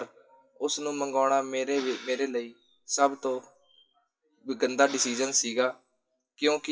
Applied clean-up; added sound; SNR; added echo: classical method WPE with log-MMSE.